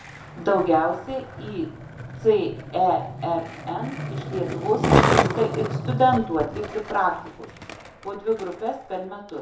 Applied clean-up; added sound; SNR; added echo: none; Skateboard; 2 dB; reverberation time 0.6 s.